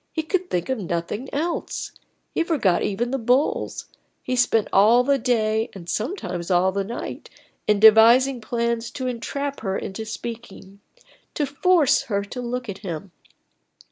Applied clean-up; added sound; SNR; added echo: none; none; none; none.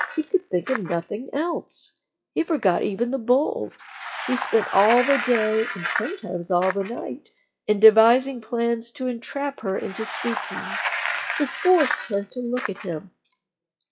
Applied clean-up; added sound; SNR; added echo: classical method WPE with log-MMSE.